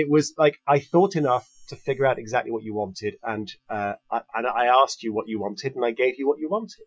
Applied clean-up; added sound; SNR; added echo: classical method Wiener filter.